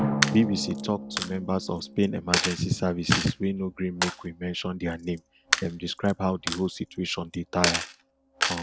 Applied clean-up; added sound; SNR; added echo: none; Coin (dropping) + Drum; 3 dB; none.